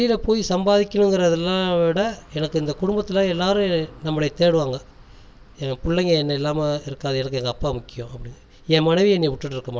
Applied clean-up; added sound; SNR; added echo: none; none; none; none.